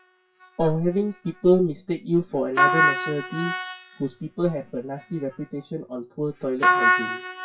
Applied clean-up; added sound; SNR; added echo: classical method WPE with log-MMSE.